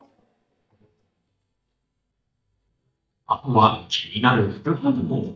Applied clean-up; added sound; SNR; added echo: neural mask model DeepFilterNet 3.